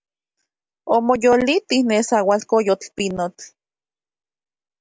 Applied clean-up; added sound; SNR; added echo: none; none; none; none.